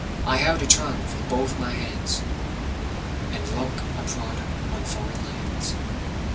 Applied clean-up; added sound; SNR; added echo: none; Water; -1 dB; reverberation time 0.3 s.